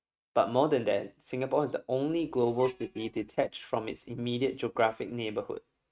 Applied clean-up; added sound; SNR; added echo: neural mask model RNNoise.